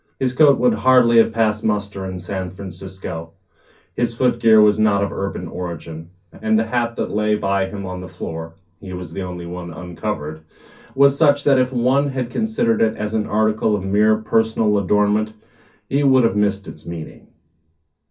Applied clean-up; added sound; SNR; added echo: none; none; none; reverberation time 0.3 s.